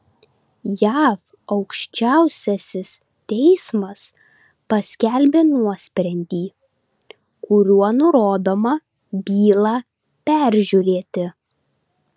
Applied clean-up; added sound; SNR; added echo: none; none; none; none.